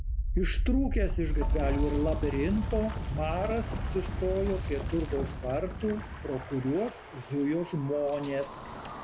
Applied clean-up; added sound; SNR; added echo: none; Wind; 1 dB; none.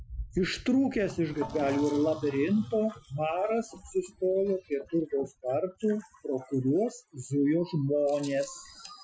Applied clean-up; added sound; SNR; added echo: classical method Wiener filter.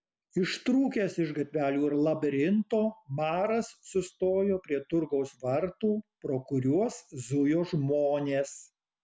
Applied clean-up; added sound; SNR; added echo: none; none; none; none.